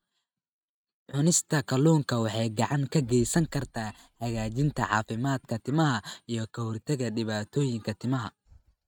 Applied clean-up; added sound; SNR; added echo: neural mask model RNNoise.